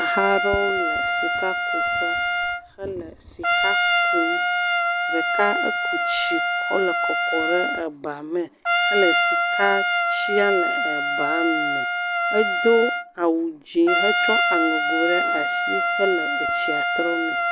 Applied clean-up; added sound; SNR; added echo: none; Trumpet; -3 dB; none.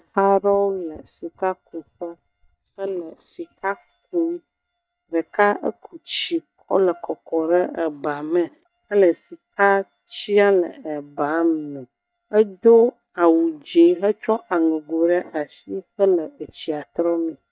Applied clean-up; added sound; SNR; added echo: neural mask model DeepFilterNet 3.